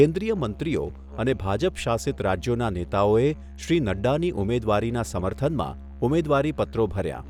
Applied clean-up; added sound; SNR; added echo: none; Musical instrument; 15 dB; none.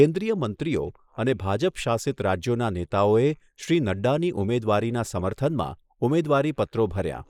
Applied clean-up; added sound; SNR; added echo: neural mask model Resemble Enhance denoiser.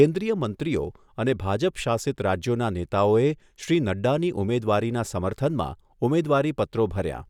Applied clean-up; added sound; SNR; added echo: none; none; none; none.